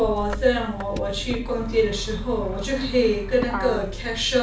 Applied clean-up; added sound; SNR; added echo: none; Motor vehicle (road); 8 dB; reverberation time 0.3 s.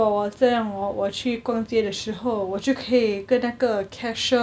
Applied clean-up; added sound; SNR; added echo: none; none; none; none.